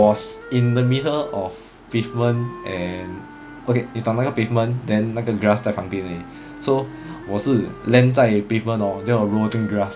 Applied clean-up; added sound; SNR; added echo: none; Wind instrument, woodwind instrument; 17 dB; none.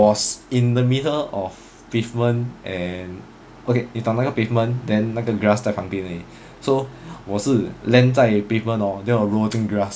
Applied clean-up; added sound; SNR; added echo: none; none; none; none.